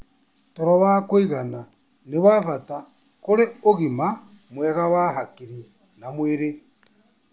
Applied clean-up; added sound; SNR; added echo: none; none; none; none.